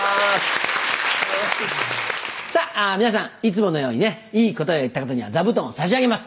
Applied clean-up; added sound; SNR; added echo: none; none; none; none.